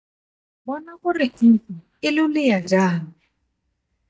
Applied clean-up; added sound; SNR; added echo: neural mask model DeepFilterNet 3.